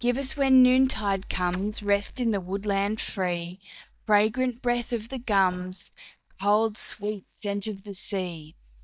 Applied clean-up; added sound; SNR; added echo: neural mask model DeepFilterNet 3.